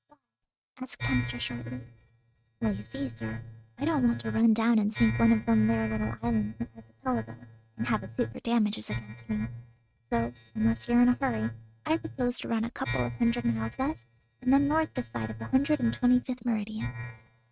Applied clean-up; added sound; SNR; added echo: neural mask model RNNoise.